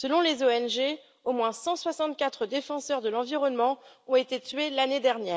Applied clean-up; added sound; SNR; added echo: none; none; none; none.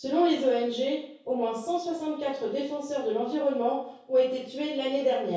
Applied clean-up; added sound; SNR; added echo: none; none; none; reverberation time 0.6 s.